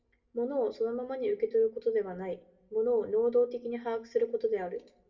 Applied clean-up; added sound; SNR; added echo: none; none; none; reverberation time 0.4 s.